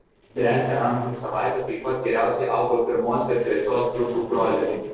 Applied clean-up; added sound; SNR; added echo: neural separator model SepFormer DNS4.